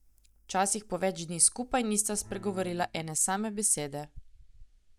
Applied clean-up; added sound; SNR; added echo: neural mask model DeepFilterNet 3.